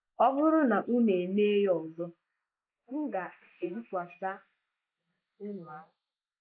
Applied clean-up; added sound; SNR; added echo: neural mask model Resemble Enhance denoiser.